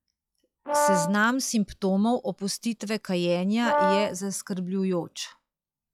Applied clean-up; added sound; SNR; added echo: classical method log-MMSE.